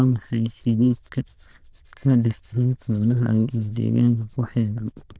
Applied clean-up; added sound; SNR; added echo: neural diffusion model UNIVERSE++.